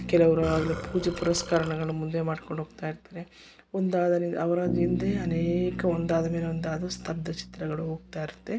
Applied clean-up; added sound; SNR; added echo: none; Bass guitar + Burping, eructation; 9 dB; none.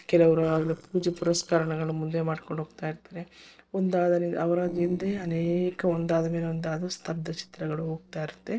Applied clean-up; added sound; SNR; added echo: neural separator model SepFormer DNS4.